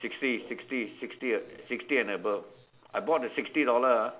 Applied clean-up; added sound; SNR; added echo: none; none; none; none.